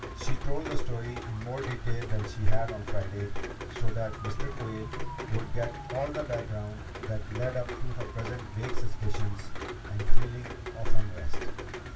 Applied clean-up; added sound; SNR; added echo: none; Rain; 14 dB; reverberation time 0.1 s.